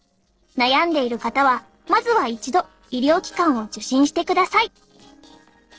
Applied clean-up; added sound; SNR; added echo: neural separator model SepFormer DNS4.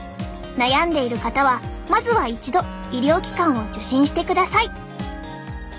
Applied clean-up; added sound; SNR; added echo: none; Wind instrument, woodwind instrument; 19 dB; none.